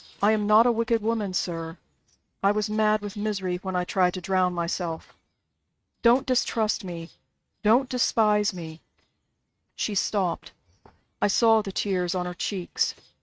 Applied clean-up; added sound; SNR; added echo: neural mask model RNNoise.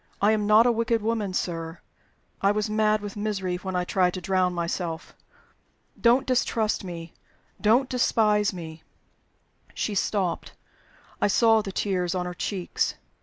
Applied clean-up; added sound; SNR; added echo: none; none; none; none.